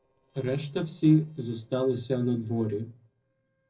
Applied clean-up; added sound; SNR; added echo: neural separator model SepFormer DNS4.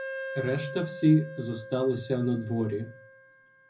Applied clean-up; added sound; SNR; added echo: none; Wind instrument, woodwind instrument; 12 dB; reverberation time 0.4 s.